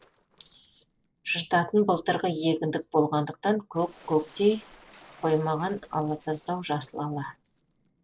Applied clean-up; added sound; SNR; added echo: neural separator model SepFormer DNS4.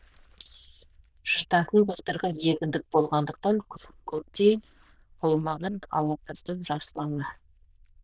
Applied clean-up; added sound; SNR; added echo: neural diffusion model UNIVERSE++.